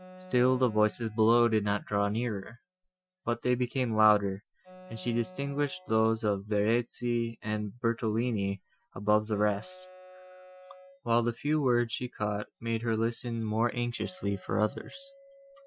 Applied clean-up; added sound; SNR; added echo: classical method Wiener filter.